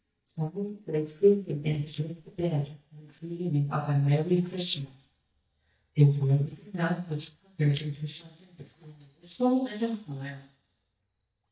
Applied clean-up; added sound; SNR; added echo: neural mask model DeepFilterNet 3.